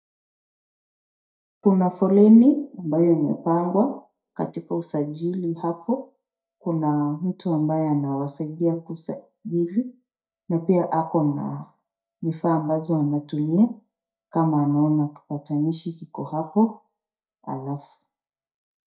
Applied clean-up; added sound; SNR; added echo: neural mask model DeepFilterNet 3.